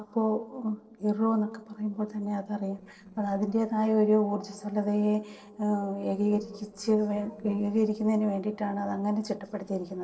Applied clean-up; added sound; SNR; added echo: neural separator model SepFormer DNS4.